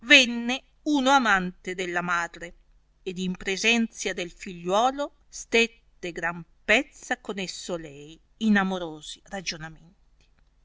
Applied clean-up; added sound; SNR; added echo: none; none; none; none.